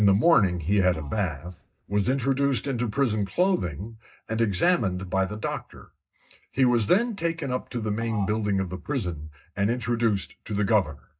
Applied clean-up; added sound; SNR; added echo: neural mask model DeepFilterNet 3.